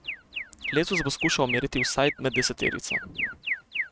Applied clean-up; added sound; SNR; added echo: neural mask model RNNoise.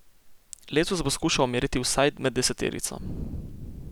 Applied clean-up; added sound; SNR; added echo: none; none; none; none.